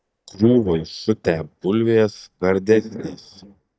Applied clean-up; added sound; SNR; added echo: neural mask model DeepFilterNet 3.